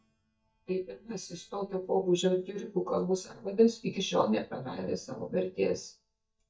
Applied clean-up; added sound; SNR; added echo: neural mask model DeepFilterNet 3.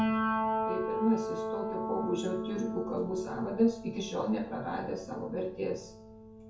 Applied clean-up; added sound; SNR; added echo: none; Piano; 2 dB; reverberation time 0.6 s.